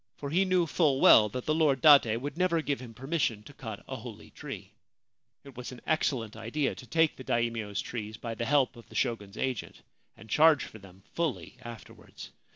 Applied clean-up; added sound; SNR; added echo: none; none; none; none.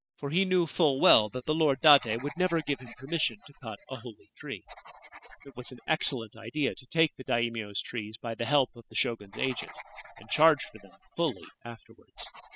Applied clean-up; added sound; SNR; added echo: classical method spectral subtraction.